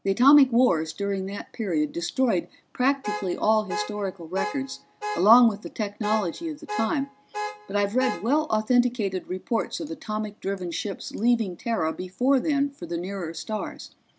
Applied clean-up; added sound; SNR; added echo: none; Alarm / Car; 9 dB; none.